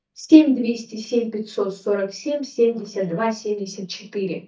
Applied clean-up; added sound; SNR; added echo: neural mask model DeepFilterNet 3.